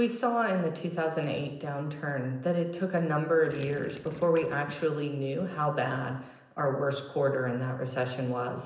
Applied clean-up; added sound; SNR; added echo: none; Gurgling; 15 dB; reverberation time 0.9 s.